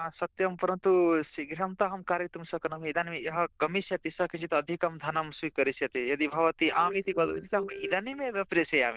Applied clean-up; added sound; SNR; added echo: neural diffusion model UNIVERSE++.